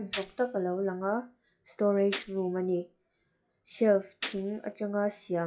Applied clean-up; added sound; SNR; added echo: classical method log-MMSE.